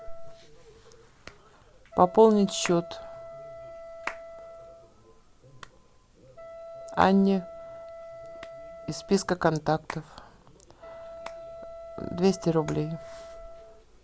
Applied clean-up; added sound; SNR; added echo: none; Hands + Wind instrument, woodwind instrument; 14 dB; none.